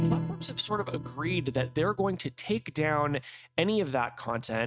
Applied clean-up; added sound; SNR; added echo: neural mask model RNNoise.